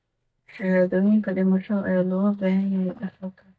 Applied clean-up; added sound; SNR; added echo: neural mask model DeepFilterNet 3.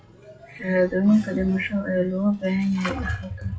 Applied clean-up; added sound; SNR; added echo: classical method WPE with log-MMSE.